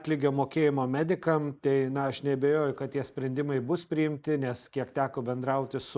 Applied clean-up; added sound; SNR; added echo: neural mask model Resemble Enhance denoiser.